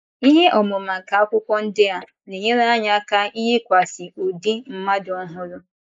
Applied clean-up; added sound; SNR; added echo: neural mask model Resemble Enhance denoiser.